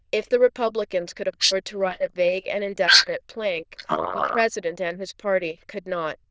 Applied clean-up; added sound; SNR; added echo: neural diffusion model UNIVERSE++.